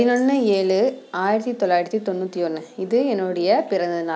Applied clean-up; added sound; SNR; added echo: none; none; none; none.